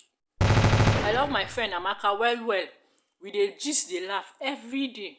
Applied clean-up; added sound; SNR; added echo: none; Gunshot, gunfire; -5 dB; none.